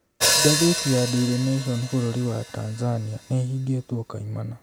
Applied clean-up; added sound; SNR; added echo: none; Hi-hat; 4 dB; none.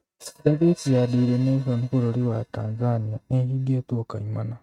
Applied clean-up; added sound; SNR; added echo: neural mask model RNNoise.